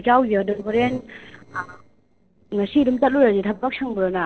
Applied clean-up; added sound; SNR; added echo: neural separator model SepFormer DNS4.